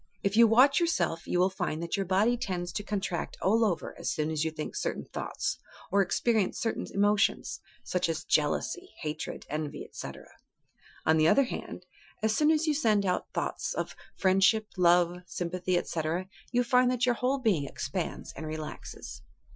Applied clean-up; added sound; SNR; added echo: classical method Wiener filter.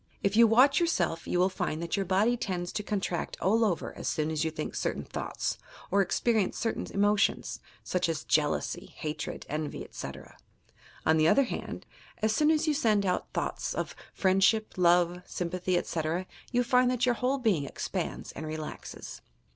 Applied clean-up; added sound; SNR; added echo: none; none; none; none.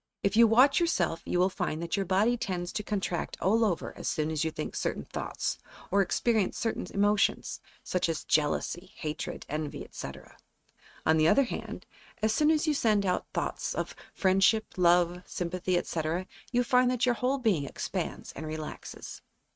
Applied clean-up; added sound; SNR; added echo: neural mask model RNNoise.